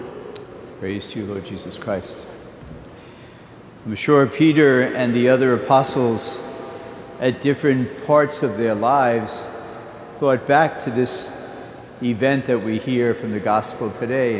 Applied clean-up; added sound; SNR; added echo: none; none; none; none.